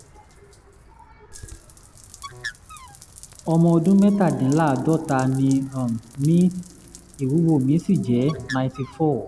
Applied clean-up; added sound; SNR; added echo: none; Bird + Rain; 18 dB; none.